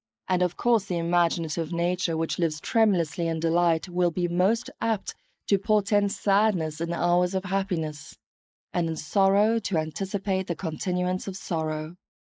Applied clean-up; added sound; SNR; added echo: neural mask model Resemble Enhance denoiser.